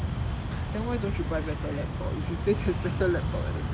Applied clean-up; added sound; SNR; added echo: none; none; none; none.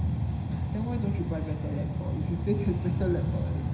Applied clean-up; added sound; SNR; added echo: none; none; none; reverberation time 0.9 s.